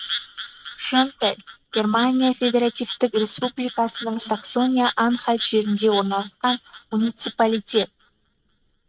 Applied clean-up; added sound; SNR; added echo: neural mask model RNNoise.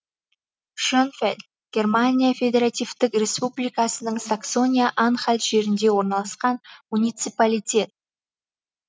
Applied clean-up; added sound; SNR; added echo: none; none; none; none.